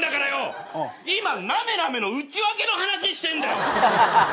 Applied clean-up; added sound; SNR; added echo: none; none; none; none.